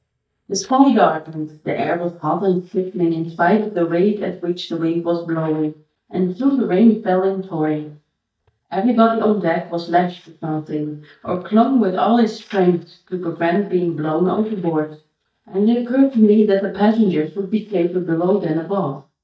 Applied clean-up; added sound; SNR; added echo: neural mask model DeepFilterNet 3.